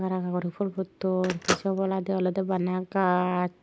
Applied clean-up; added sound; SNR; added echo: none; Telephone; 11 dB; none.